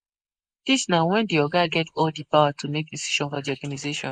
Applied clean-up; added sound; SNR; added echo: neural mask model Resemble Enhance denoiser.